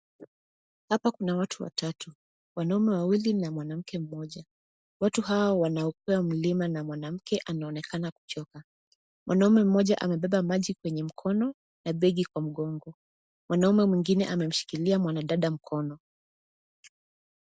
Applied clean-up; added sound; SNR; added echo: none; none; none; none.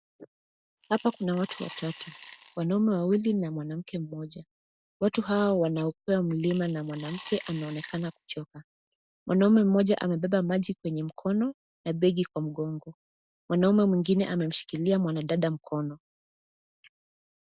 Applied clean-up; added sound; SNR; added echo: none; Coin (dropping) / Glass; 13 dB; none.